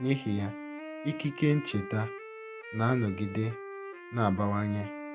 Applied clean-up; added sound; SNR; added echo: none; Wind instrument, woodwind instrument; 11 dB; none.